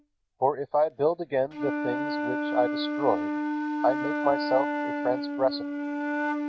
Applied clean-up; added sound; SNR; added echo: none; Wind instrument, woodwind instrument; 2 dB; none.